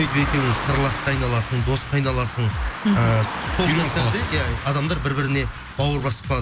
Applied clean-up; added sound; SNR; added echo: none; Car passing by / Traffic noise, roadway noise; 9 dB; none.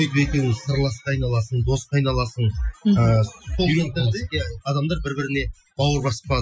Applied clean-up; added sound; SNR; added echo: classical method Wiener filter.